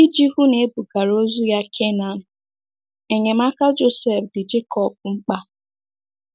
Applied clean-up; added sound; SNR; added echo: none; none; none; none.